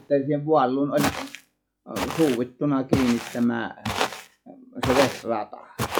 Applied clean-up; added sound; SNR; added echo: classical method log-MMSE.